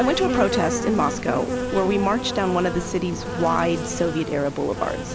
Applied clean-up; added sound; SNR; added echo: none; Insect; 5 dB; none.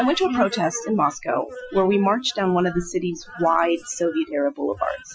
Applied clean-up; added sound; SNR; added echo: classical method Wiener filter.